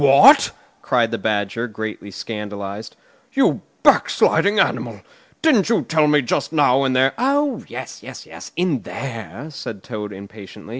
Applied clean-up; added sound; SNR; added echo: none; none; none; none.